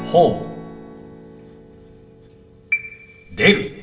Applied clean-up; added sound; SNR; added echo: none; Strum; 16 dB; reverberation time 0.7 s.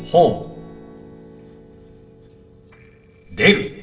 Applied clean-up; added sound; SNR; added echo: neural separator model SepFormer DNS4.